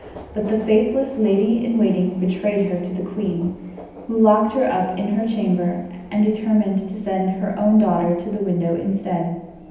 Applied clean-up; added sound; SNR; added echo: none; Subway, metro, underground; 20 dB; reverberation time 0.9 s.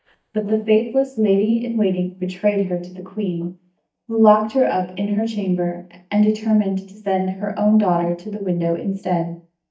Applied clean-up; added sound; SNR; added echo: neural mask model DeepFilterNet 3.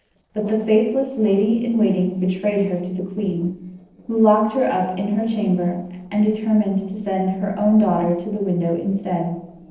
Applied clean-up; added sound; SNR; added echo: neural separator model SepFormer DNS4.